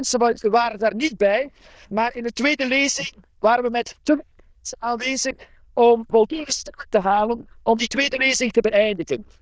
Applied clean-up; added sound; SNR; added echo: neural diffusion model UNIVERSE++.